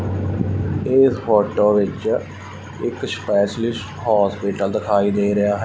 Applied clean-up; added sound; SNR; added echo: none; none; none; none.